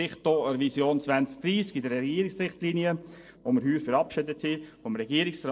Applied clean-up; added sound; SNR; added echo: neural separator model SepFormer DNS4.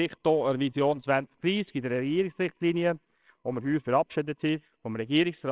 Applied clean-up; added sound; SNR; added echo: neural separator model SepFormer WHAMR!.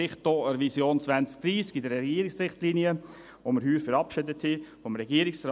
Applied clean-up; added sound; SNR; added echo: none; none; none; none.